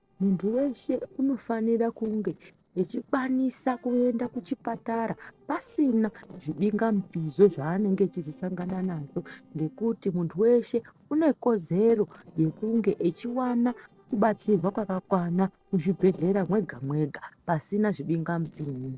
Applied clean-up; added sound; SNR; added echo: neural separator model SepFormer DNS4.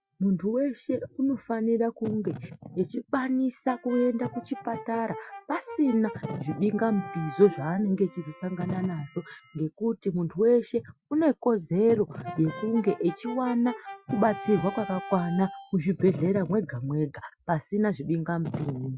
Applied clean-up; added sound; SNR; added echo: classical method Wiener filter.